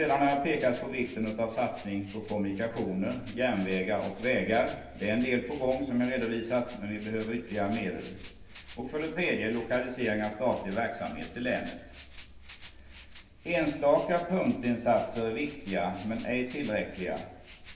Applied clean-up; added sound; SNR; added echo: none; Rattle (instrument); 6 dB; reverberation time 0.9 s.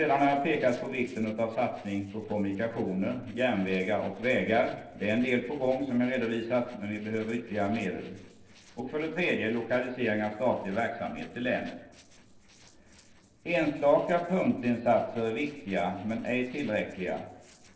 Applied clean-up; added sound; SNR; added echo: neural separator model SepFormer DNS4.